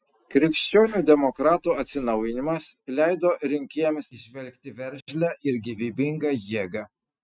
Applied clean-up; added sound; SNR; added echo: neural mask model RNNoise.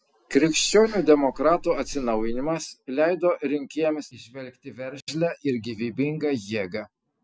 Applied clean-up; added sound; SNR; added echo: none; Breathing; 11 dB; none.